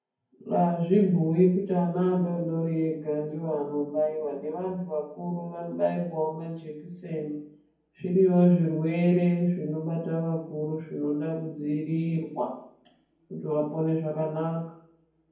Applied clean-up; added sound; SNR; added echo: none; none; none; reverberation time 0.9 s.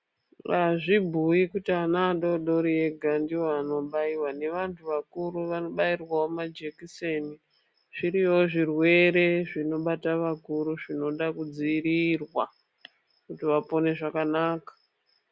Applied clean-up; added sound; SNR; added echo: none; none; none; none.